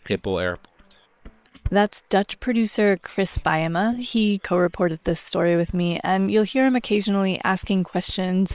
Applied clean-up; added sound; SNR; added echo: neural separator model SepFormer WHAM!.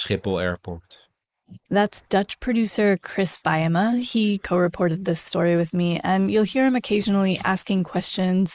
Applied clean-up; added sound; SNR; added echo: neural mask model Resemble Enhance denoiser.